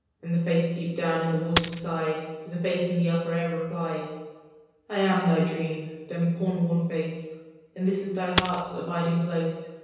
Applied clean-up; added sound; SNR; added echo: none; Coin (dropping); 1 dB; reverberation time 1.2 s.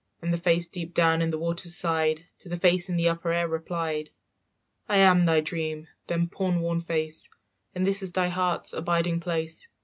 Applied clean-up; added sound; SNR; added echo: none; none; none; none.